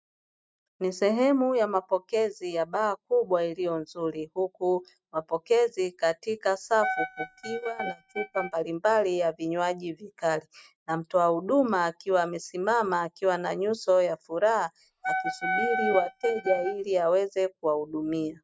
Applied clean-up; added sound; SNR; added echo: neural mask model RNNoise.